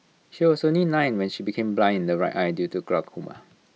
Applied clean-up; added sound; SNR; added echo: none; none; none; none.